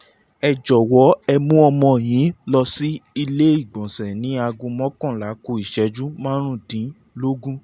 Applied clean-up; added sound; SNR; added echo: none; none; none; none.